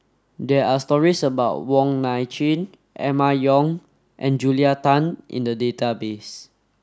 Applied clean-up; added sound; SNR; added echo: none; none; none; none.